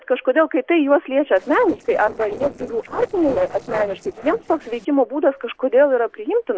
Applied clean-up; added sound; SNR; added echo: neural separator model SepFormer DNS4.